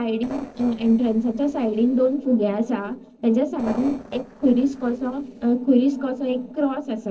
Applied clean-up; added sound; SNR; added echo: neural separator model SepFormer DNS4.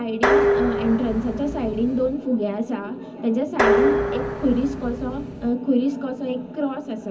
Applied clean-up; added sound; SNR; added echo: none; Dishes, pots, and pans; 0 dB; reverberation time 0.4 s.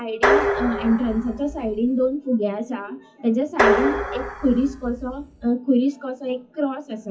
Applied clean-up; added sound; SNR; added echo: classical method WPE with log-MMSE.